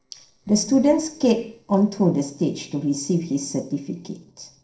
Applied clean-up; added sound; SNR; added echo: neural separator model SepFormer DNS4.